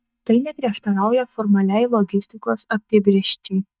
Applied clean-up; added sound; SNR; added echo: neural mask model DeepFilterNet 3.